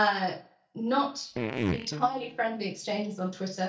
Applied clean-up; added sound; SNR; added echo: neural mask model DeepFilterNet 3.